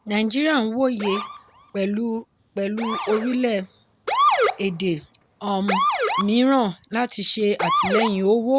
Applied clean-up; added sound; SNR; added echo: none; Motor vehicle (road) / Siren; 4 dB; none.